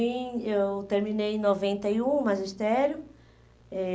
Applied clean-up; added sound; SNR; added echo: none; none; none; none.